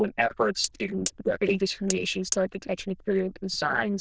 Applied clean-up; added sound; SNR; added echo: neural diffusion model UNIVERSE++.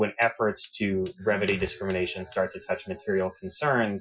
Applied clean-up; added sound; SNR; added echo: classical method Wiener filter.